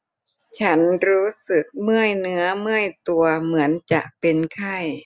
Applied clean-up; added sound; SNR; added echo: none; none; none; none.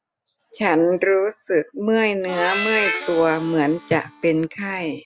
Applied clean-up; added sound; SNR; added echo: none; Harmonica; 8 dB; none.